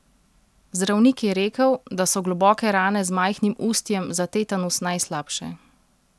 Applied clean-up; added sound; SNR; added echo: none; none; none; none.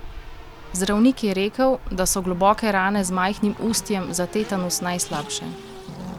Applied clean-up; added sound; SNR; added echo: none; Race car, auto racing; 13 dB; none.